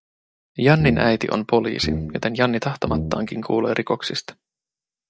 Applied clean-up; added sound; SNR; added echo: neural mask model DeepFilterNet 3.